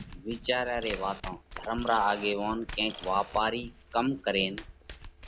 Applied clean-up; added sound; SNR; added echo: none; Mechanisms + Domestic sounds, home sounds; 13 dB; none.